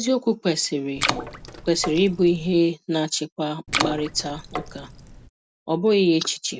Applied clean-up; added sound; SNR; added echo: none; Water / Splash, splatter; 7 dB; none.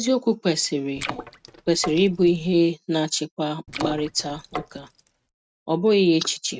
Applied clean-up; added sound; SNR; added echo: neural mask model RNNoise.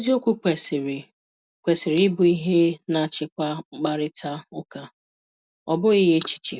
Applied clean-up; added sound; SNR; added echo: none; none; none; none.